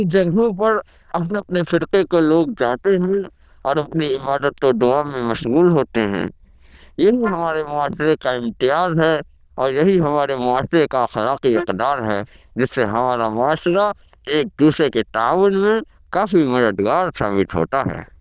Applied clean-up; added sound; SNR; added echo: neural diffusion model UNIVERSE++.